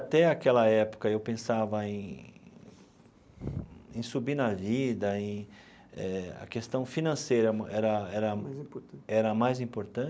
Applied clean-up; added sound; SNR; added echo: none; none; none; none.